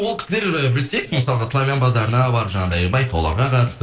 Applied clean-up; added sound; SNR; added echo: neural separator model SepFormer DNS4.